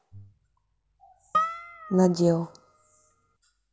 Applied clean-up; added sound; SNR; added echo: none; Harp; 4 dB; none.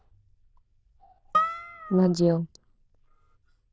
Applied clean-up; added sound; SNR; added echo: neural diffusion model UNIVERSE++.